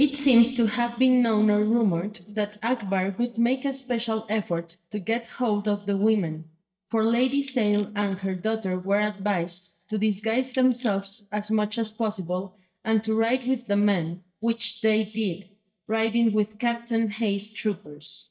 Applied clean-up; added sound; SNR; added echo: neural mask model DeepFilterNet 3.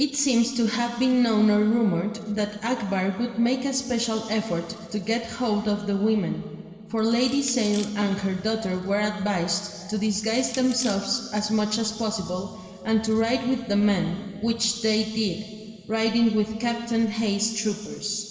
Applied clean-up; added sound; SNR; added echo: none; Crushing; 17 dB; reverberation time 2.5 s.